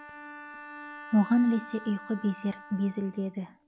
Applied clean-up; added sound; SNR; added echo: none; Bowed string instrument; 16 dB; none.